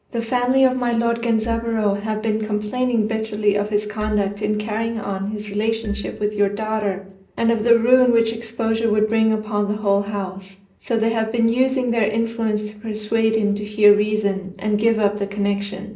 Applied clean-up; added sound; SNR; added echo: none; Marimba, xylophone; 13 dB; reverberation time 0.5 s.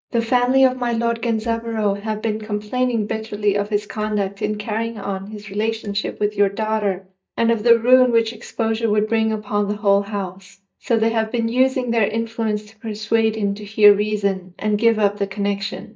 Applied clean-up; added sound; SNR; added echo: neural mask model DeepFilterNet 3.